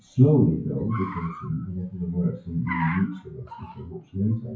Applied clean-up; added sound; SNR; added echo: classical method WPE with log-MMSE.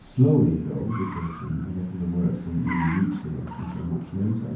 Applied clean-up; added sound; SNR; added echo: none; Car; 16 dB; reverberation time 0.9 s.